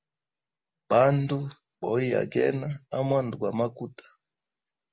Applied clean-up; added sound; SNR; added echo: none; none; none; none.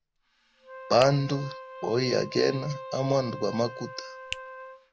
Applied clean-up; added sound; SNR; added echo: none; Finger snapping + Wind instrument, woodwind instrument; 13 dB; none.